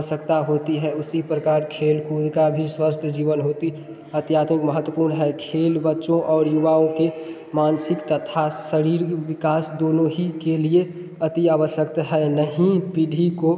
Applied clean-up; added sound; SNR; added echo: none; none; none; none.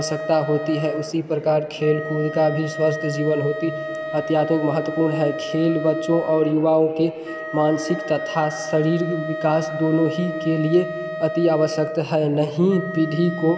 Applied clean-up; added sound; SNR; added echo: none; Wind instrument, woodwind instrument; 9 dB; none.